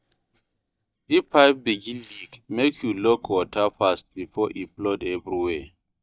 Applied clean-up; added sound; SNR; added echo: neural mask model DeepFilterNet 3.